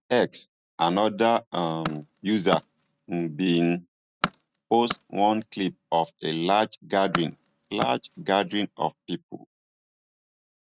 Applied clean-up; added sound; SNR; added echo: neural mask model RNNoise.